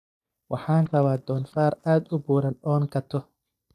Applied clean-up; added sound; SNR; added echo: neural mask model DeepFilterNet 3.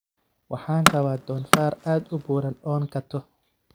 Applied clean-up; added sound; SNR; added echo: none; Tools; -1 dB; none.